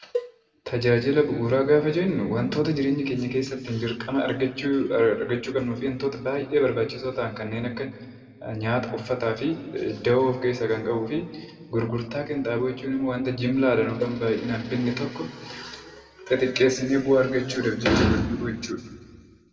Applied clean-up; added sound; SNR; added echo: none; Cowbell; 11 dB; reverberation time 1.4 s.